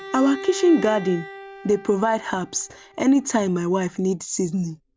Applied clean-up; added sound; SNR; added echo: none; Bowed string instrument; 16 dB; none.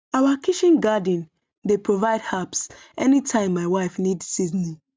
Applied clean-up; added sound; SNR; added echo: none; none; none; none.